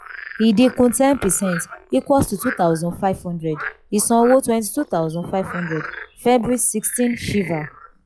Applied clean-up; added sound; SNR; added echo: classical method log-MMSE.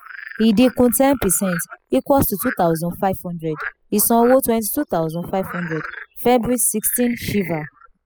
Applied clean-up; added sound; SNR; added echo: classical method spectral subtraction.